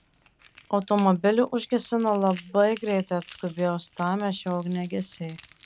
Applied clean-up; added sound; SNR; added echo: none; Crackle; 18 dB; none.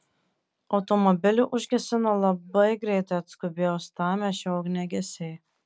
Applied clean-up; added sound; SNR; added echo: none; none; none; none.